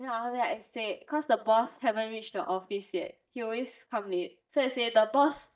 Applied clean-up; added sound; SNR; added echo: neural mask model DeepFilterNet 3.